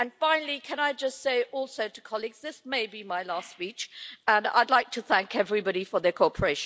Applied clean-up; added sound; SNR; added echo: none; none; none; none.